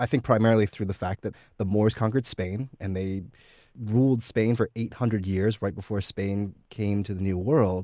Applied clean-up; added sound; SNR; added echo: none; none; none; none.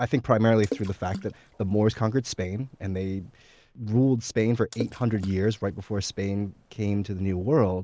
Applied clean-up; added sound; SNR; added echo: none; Water / Splash, splatter; 16 dB; none.